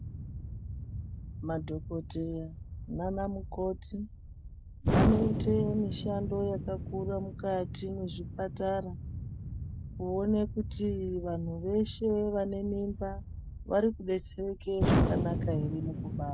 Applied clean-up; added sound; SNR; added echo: none; Explosion; 1 dB; none.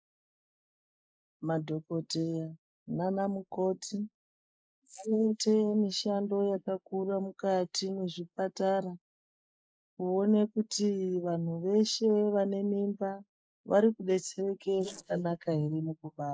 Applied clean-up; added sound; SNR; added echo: neural mask model Resemble Enhance denoiser.